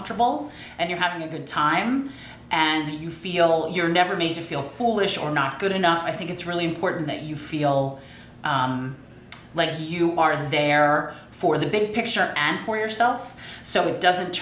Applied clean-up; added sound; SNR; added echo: none; none; none; none.